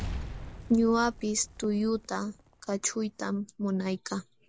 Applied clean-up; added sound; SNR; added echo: none; Explosion; 13 dB; none.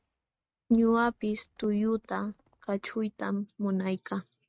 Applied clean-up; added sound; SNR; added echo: neural mask model RNNoise.